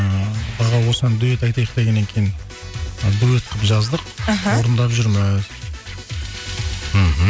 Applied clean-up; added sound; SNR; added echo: none; none; none; none.